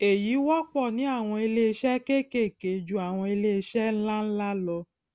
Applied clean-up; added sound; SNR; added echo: none; none; none; none.